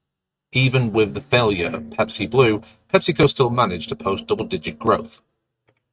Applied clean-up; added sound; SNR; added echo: neural mask model RNNoise.